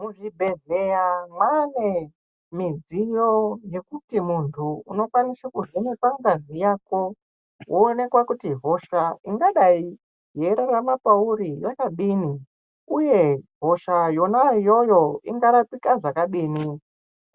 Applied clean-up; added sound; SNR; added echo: none; none; none; none.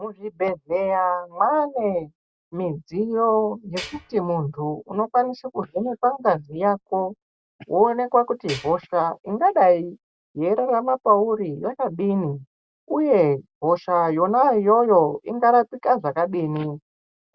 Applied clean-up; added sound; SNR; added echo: none; Tools; 13 dB; none.